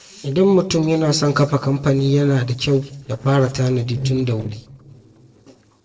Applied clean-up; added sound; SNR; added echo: neural separator model SepFormer DNS4.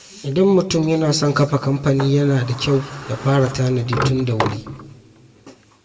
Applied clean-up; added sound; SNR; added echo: none; Sliding door; 11 dB; reverberation time 1.4 s.